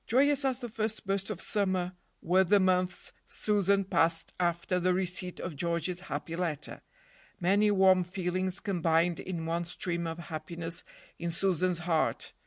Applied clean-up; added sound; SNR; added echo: none; none; none; none.